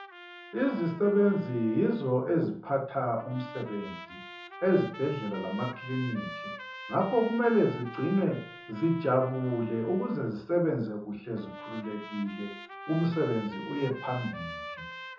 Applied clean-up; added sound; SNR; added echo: none; Trumpet; 14 dB; reverberation time 0.5 s.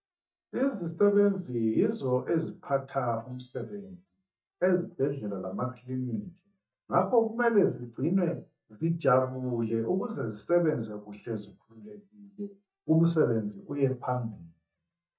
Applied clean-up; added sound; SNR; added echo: neural mask model DeepFilterNet 3.